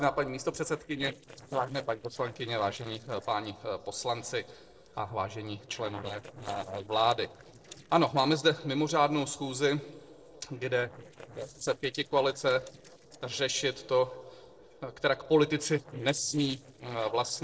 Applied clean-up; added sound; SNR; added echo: neural separator model SepFormer DNS4.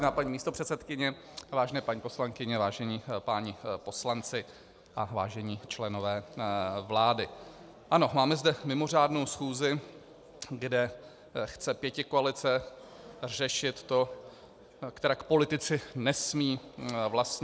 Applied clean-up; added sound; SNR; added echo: none; none; none; none.